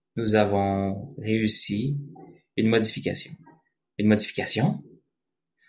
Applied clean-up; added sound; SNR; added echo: none; none; none; none.